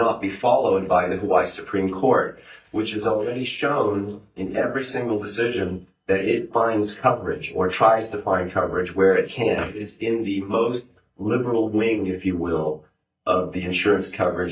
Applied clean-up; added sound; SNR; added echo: neural mask model DeepFilterNet 3.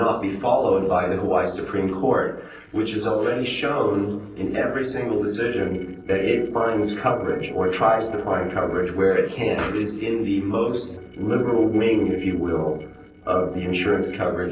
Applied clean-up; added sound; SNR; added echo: neural separator model SepFormer DNS4.